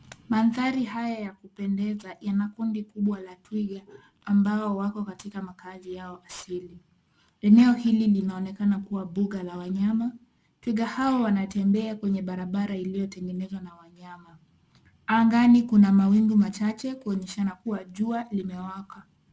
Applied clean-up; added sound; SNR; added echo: none; none; none; none.